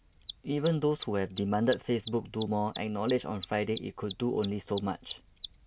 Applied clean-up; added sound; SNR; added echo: none; Mechanisms; 16 dB; none.